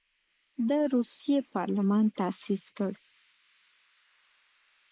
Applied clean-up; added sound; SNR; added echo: neural mask model Resemble Enhance denoiser.